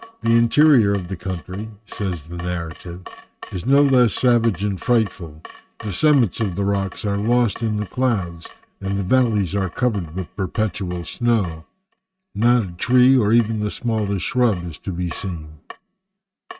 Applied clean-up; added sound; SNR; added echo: neural mask model RNNoise.